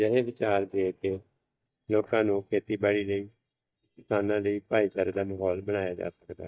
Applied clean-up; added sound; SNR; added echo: neural mask model DeepFilterNet 3.